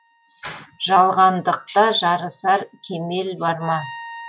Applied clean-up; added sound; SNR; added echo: classical method log-MMSE.